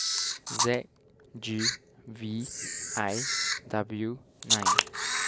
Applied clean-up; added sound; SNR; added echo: none; Camera; -4 dB; none.